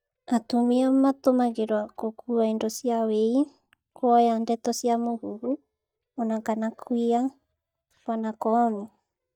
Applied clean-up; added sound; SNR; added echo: neural mask model DeepFilterNet 3.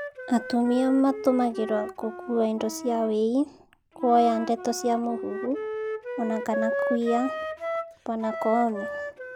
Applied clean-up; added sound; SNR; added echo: none; Wind instrument, woodwind instrument; 8 dB; none.